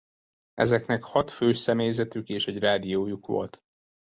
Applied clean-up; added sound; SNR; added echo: none; none; none; none.